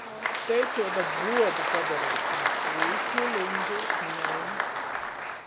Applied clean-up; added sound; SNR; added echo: none; Applause; -4 dB; none.